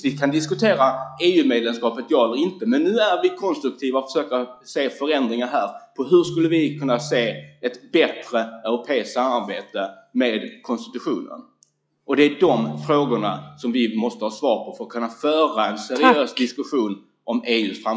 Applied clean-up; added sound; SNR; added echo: classical method log-MMSE.